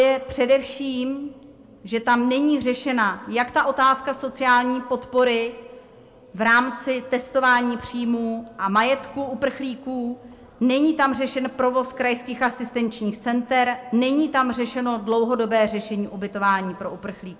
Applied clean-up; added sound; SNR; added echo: none; none; none; reverberation time 1.7 s.